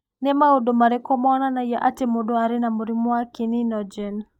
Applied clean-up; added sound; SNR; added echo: neural mask model DeepFilterNet 3.